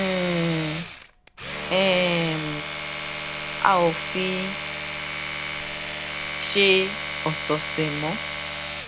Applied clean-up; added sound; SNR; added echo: none; Domestic sounds, home sounds; 3 dB; none.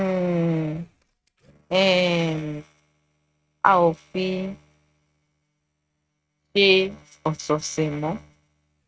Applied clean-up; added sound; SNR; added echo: neural mask model RNNoise.